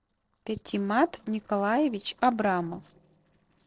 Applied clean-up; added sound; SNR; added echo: neural separator model SepFormer DNS4.